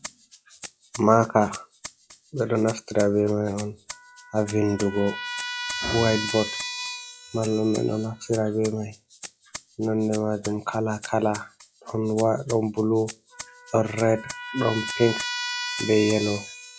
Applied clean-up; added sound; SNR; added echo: classical method log-MMSE.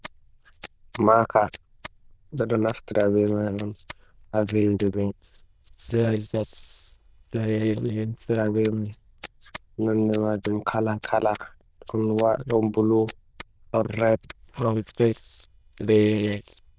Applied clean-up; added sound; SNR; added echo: neural diffusion model UNIVERSE++.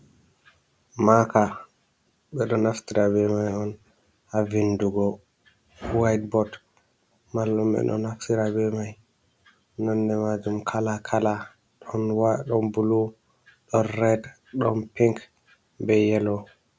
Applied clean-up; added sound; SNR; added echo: none; none; none; none.